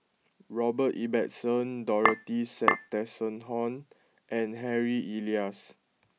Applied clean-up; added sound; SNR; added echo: none; Chink, clink; -3 dB; none.